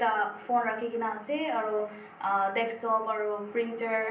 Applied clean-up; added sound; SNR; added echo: none; none; none; reverberation time 0.6 s.